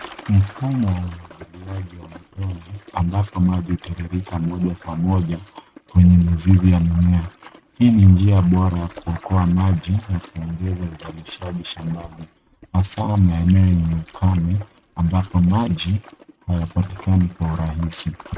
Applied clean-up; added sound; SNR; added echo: neural mask model RNNoise.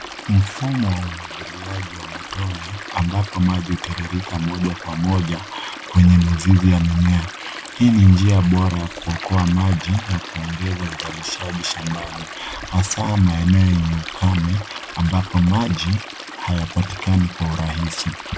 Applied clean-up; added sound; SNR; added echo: none; Stream; 13 dB; none.